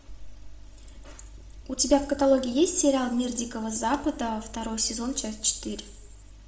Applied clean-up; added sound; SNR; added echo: none; none; none; reverberation time 0.6 s.